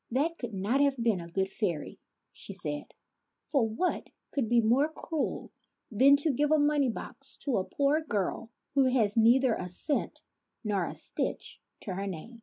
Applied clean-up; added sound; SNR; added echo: none; none; none; none.